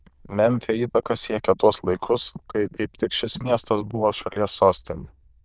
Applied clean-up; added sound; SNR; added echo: neural diffusion model UNIVERSE++.